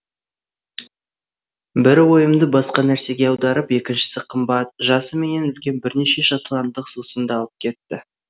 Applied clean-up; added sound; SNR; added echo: none; none; none; none.